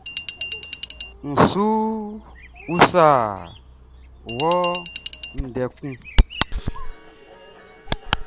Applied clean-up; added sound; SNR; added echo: none; Bird vocalization, bird call, bird song + Glass; 4 dB; none.